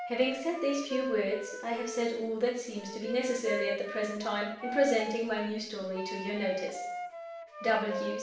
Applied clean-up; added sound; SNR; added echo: none; Wind instrument, woodwind instrument; 8 dB; reverberation time 0.7 s.